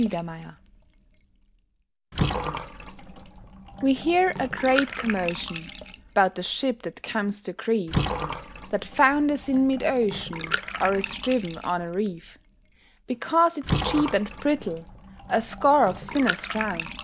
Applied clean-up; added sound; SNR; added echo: none; Bathtub (filling or washing) / Water; 8 dB; none.